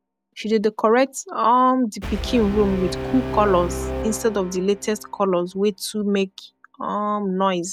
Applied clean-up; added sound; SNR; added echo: none; Brass instrument; 11 dB; none.